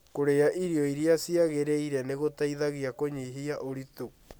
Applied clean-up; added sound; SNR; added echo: none; none; none; none.